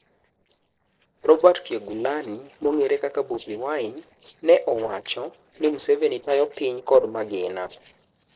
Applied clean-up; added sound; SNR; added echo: neural separator model SepFormer DNS4.